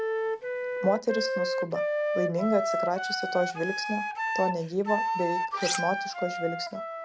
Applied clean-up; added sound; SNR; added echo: none; Wind instrument, woodwind instrument + Cutlery, silverware; 0 dB; none.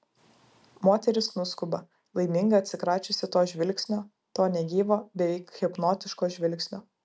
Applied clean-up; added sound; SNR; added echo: none; none; none; none.